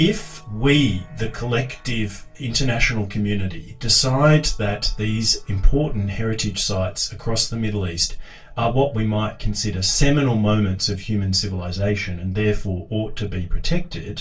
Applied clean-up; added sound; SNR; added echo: none; none; none; reverberation time 0.2 s.